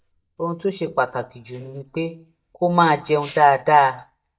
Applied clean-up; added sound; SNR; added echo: neural mask model DeepFilterNet 3.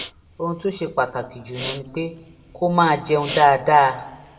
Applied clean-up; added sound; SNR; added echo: none; Respiratory sounds; 17 dB; reverberation time 1.0 s.